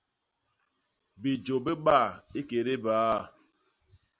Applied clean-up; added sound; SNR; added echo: none; none; none; none.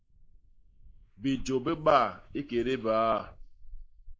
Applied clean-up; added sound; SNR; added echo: neural mask model Resemble Enhance denoiser.